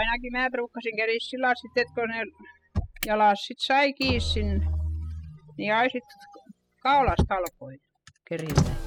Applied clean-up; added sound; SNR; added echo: classical method spectral subtraction.